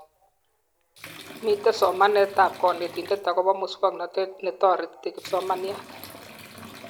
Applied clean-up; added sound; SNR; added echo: none; Bathtub (filling or washing) / Liquid; 19 dB; none.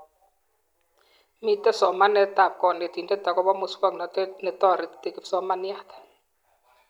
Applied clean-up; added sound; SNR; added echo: none; none; none; none.